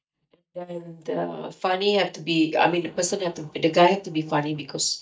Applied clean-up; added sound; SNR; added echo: neural mask model DeepFilterNet 3.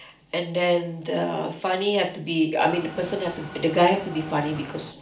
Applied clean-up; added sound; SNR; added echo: none; Mechanisms; 14 dB; reverberation time 0.4 s.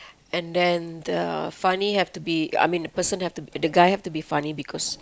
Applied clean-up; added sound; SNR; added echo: none; none; none; none.